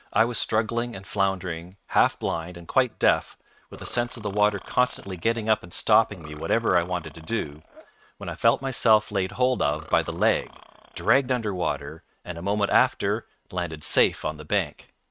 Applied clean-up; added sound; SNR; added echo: neural mask model RNNoise.